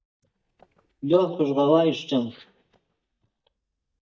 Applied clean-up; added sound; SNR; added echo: neural mask model DeepFilterNet 3.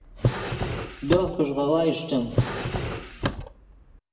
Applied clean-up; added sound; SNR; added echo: none; Drawer open or close; 1 dB; reverberation time 1.6 s.